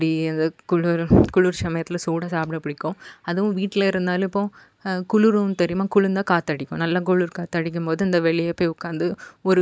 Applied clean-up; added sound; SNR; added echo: none; none; none; none.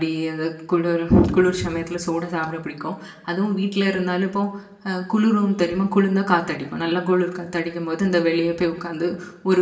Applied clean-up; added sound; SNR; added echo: none; none; none; reverberation time 0.8 s.